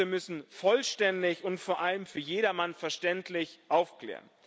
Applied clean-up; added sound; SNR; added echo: none; none; none; none.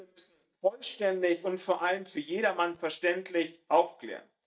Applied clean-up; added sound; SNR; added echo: neural mask model DeepFilterNet 3.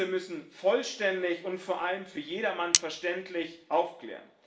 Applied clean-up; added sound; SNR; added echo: none; Cutlery, silverware; 1 dB; reverberation time 0.5 s.